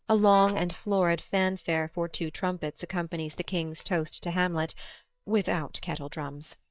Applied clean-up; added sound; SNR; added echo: neural mask model DeepFilterNet 3.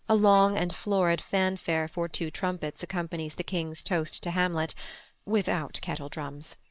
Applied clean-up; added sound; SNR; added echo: neural mask model Resemble Enhance denoiser.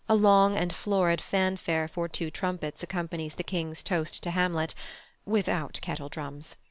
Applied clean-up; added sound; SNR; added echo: none; none; none; none.